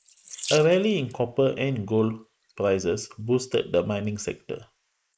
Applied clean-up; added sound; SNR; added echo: neural mask model Resemble Enhance denoiser.